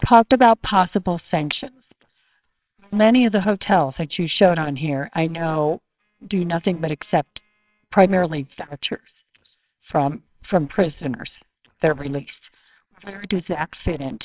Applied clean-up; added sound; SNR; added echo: neural separator model SepFormer WHAMR!.